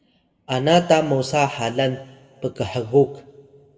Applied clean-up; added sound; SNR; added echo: none; none; none; reverberation time 0.9 s.